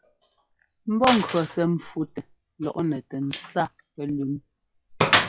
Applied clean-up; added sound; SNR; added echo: classical method log-MMSE.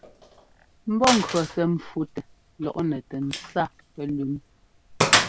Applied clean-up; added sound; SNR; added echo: none; Gunshot, gunfire; 2 dB; none.